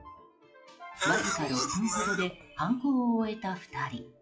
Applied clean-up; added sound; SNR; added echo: classical method WPE with log-MMSE.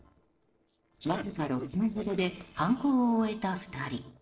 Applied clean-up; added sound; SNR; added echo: neural separator model SepFormer DNS4.